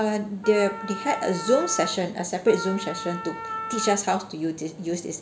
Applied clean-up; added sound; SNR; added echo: none; Wind instrument, woodwind instrument; 9 dB; none.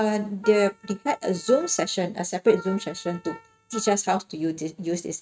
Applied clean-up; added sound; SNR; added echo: neural mask model RNNoise.